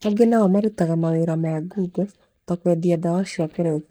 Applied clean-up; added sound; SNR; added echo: neural mask model DeepFilterNet 3.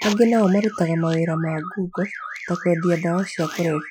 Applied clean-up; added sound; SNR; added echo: classical method Wiener filter.